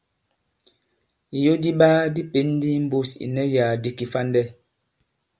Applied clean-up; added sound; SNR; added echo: none; none; none; none.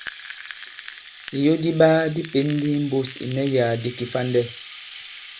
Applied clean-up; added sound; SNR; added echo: none; Rattle (instrument); 14 dB; none.